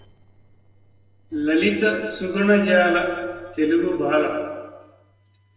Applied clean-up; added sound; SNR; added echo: neural separator model SepFormer DNS4.